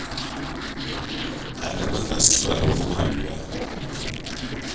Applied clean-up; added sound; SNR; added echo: neural separator model SepFormer DNS4.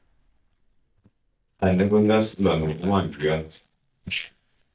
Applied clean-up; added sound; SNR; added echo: neural mask model DeepFilterNet 3.